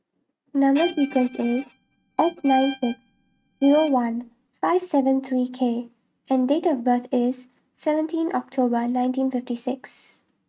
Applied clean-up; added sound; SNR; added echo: neural mask model RNNoise.